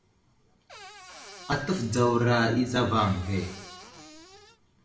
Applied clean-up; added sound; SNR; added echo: none; Cupboard open or close / Door; 19 dB; reverberation time 0.7 s.